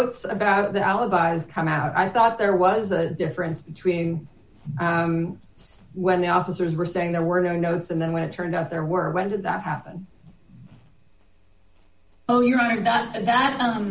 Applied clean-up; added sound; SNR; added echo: none; none; none; none.